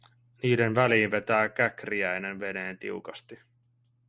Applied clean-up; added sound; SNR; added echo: none; none; none; none.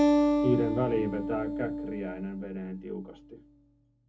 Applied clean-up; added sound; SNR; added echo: none; Acoustic guitar; -3 dB; reverberation time 0.3 s.